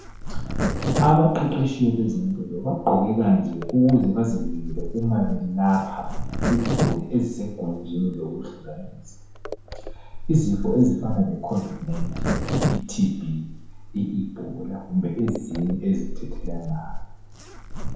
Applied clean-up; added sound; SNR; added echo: none; Zipper (clothing); 5 dB; reverberation time 0.9 s.